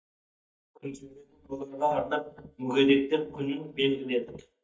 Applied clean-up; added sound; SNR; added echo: neural mask model DeepFilterNet 3.